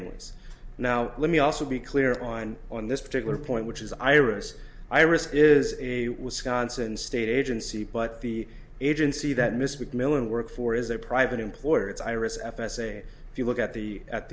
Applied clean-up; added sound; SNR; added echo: none; Bowed string instrument; 19 dB; none.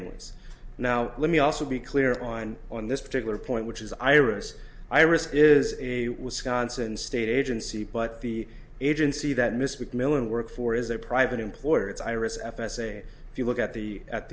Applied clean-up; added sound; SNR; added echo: none; none; none; none.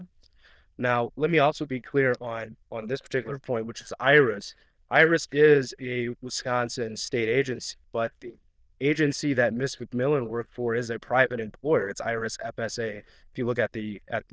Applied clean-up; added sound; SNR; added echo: neural diffusion model UNIVERSE++.